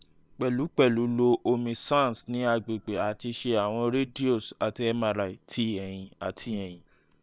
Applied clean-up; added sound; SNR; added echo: neural separator model SepFormer WHAM!.